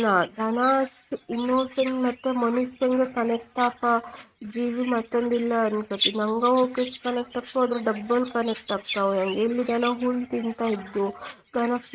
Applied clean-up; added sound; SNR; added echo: neural mask model RNNoise.